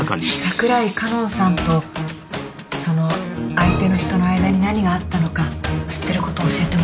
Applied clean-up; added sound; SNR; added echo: none; none; none; none.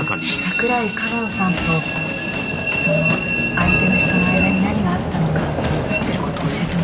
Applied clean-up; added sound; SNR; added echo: none; Train; 0 dB; none.